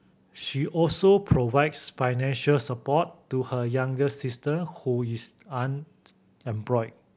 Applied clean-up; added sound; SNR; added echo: none; none; none; none.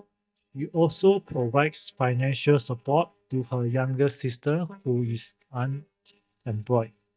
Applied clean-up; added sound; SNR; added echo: neural mask model DeepFilterNet 3.